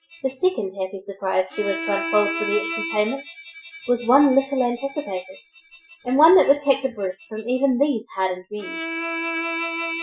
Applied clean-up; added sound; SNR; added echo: classical method Wiener filter.